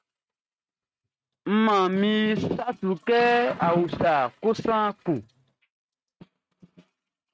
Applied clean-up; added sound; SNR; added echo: neural mask model RNNoise.